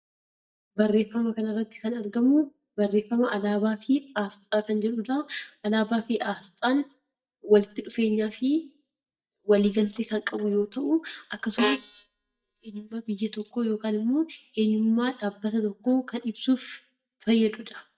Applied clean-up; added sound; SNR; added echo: neural mask model DeepFilterNet 3.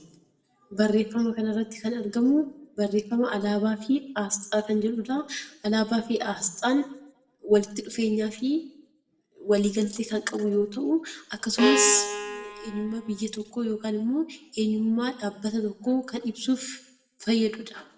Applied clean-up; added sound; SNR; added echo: none; Bowed string instrument; 1 dB; reverberation time 0.6 s.